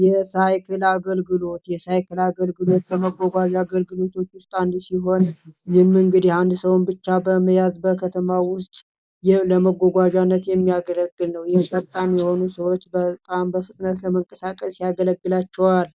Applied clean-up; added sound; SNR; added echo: neural mask model Resemble Enhance denoiser.